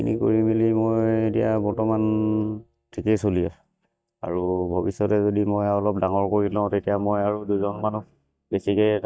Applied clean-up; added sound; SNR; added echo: neural mask model DeepFilterNet 3.